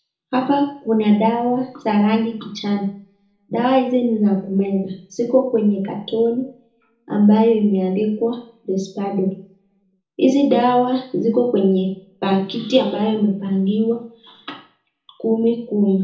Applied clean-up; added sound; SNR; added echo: none; none; none; reverberation time 0.6 s.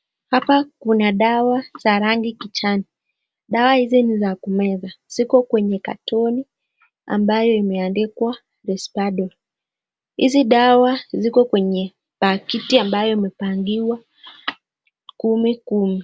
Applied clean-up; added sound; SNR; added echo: none; none; none; none.